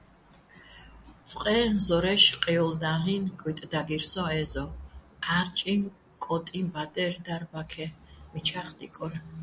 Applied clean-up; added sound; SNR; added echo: none; none; none; none.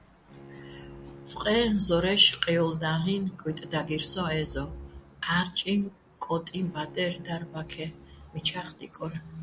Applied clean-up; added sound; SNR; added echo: none; Bowed string instrument; 20 dB; none.